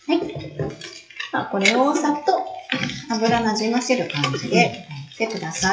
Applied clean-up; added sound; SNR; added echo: classical method WPE with log-MMSE.